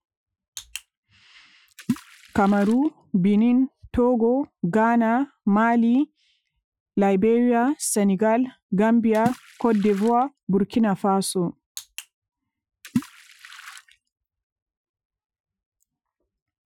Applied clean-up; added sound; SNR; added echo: classical method Wiener filter.